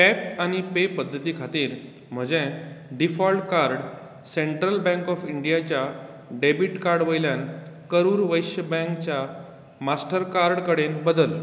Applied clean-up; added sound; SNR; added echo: none; none; none; none.